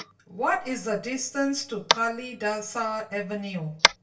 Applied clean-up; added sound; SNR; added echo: none; Tap; 1 dB; reverberation time 0.2 s.